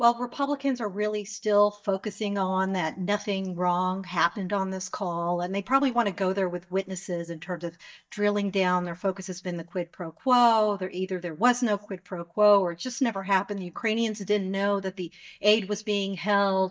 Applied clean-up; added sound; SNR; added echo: neural mask model DeepFilterNet 3.